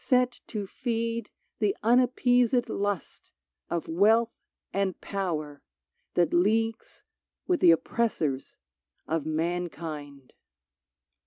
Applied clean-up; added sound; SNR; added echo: none; none; none; none.